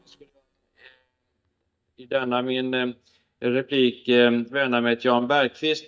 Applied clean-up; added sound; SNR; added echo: neural mask model DeepFilterNet 3.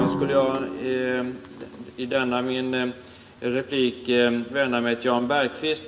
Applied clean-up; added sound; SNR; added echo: none; Drum; 11 dB; reverberation time 0.7 s.